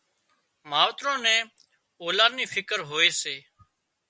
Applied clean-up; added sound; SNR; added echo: none; none; none; none.